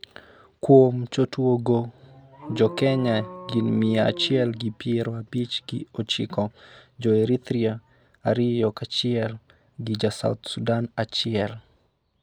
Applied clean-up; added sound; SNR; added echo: none; none; none; none.